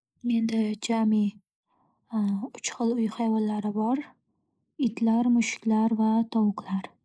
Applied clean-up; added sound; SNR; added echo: neural mask model Resemble Enhance denoiser.